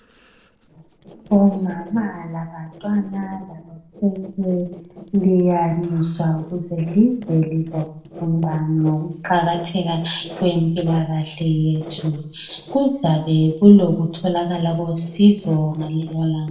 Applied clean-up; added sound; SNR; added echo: neural separator model SepFormer DNS4.